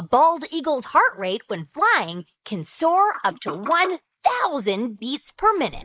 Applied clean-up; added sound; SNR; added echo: neural mask model Resemble Enhance denoiser.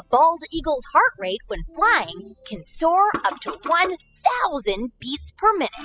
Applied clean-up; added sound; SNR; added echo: classical method spectral subtraction.